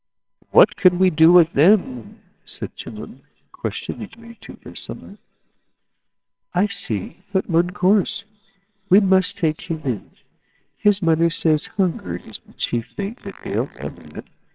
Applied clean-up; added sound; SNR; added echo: neural separator model SepFormer WHAMR!.